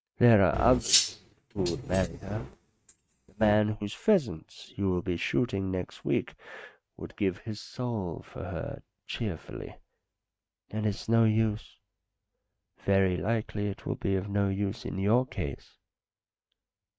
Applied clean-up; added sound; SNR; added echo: neural mask model RNNoise.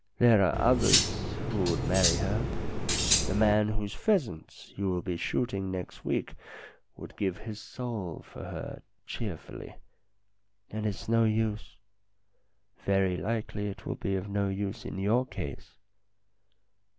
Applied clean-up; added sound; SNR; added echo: none; Cutlery, silverware; -2 dB; none.